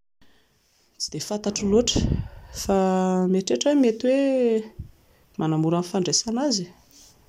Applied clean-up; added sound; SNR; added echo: none; none; none; none.